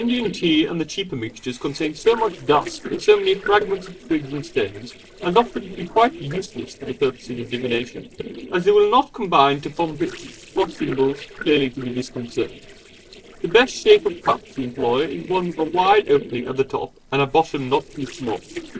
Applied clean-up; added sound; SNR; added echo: neural separator model SepFormer DNS4.